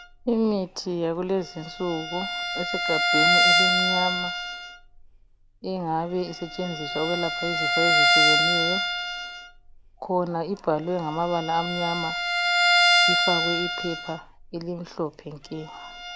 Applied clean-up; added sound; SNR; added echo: none; Bowed string instrument; -4 dB; none.